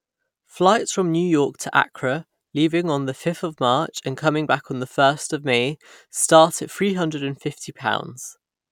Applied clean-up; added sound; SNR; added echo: none; none; none; none.